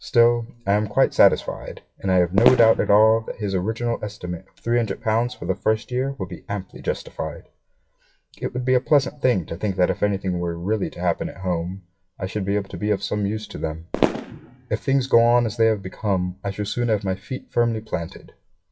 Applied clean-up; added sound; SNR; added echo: classical method WPE with log-MMSE.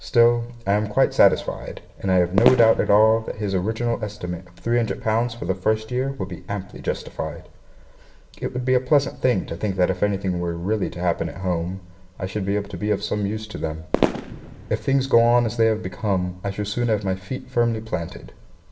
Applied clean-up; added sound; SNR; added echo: none; Fireworks; 5 dB; reverberation time 0.7 s.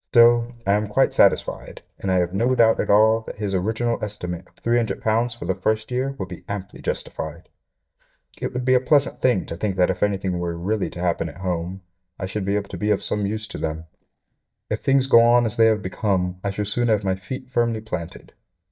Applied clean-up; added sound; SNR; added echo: neural mask model DeepFilterNet 3.